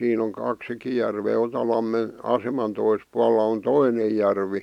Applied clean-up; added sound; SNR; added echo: none; none; none; none.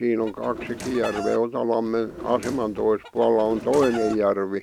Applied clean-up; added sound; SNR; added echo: none; Drawer open or close + Chicken, rooster; 13 dB; none.